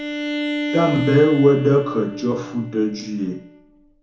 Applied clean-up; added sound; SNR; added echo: none; Bowed string instrument; 7 dB; reverberation time 0.6 s.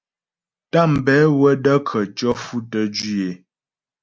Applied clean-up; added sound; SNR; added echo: none; none; none; none.